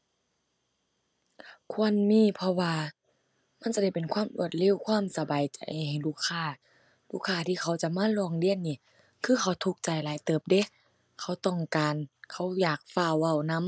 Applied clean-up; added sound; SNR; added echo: none; none; none; none.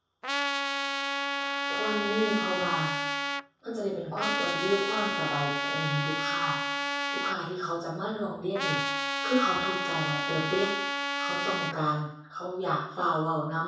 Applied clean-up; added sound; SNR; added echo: none; Trumpet; -1 dB; reverberation time 0.7 s.